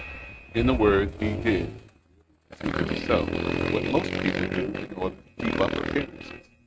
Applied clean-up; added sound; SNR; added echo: neural mask model RNNoise.